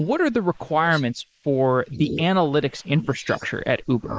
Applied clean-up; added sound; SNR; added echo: neural mask model Resemble Enhance denoiser.